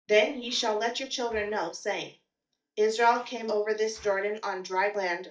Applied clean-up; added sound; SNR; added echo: neural mask model DeepFilterNet 3.